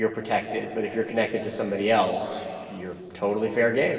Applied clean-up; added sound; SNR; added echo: none; none; none; reverberation time 2.4 s.